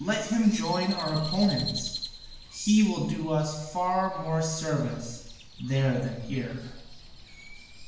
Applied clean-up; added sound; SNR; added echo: none; Crow; 14 dB; reverberation time 0.8 s.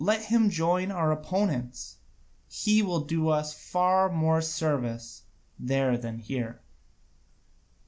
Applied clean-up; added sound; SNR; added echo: none; none; none; none.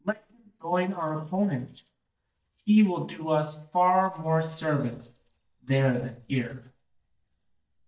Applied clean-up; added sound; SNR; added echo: neural mask model DeepFilterNet 3.